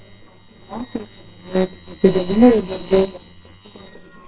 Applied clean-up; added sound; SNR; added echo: neural separator model SepFormer WHAMR!.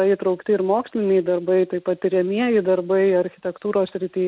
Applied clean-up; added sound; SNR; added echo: none; none; none; none.